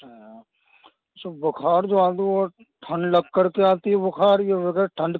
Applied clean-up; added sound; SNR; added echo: none; none; none; none.